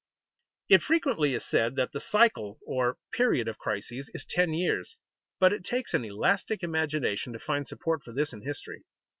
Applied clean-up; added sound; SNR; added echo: none; none; none; none.